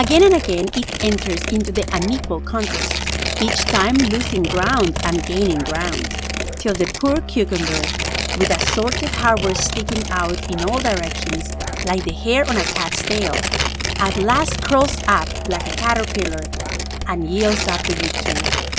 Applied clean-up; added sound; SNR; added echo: none; Tearing + Musical instrument; 3 dB; none.